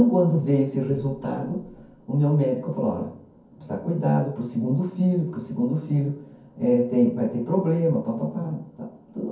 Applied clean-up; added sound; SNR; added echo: none; none; none; reverberation time 0.6 s.